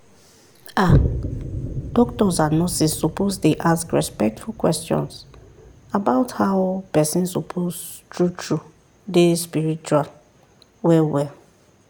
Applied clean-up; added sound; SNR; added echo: none; Boom; 8 dB; none.